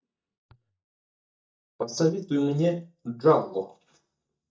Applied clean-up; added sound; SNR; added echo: neural mask model DeepFilterNet 3.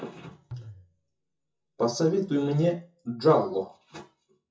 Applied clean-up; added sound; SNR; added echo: classical method WPE with log-MMSE.